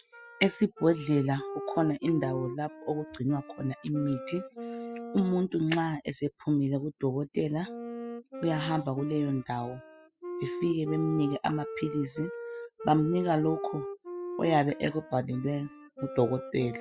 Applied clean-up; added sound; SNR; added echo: classical method spectral subtraction.